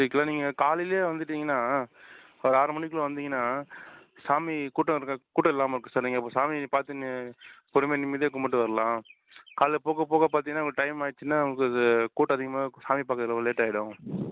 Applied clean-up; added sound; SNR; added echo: none; none; none; none.